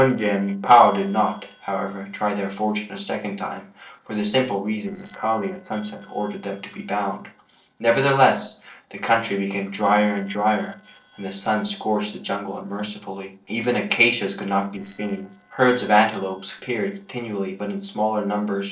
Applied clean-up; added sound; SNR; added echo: neural separator model SepFormer DNS4.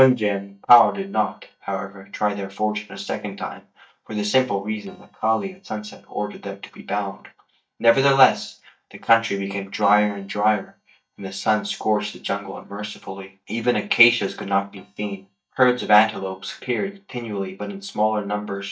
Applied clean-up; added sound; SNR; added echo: neural mask model DeepFilterNet 3.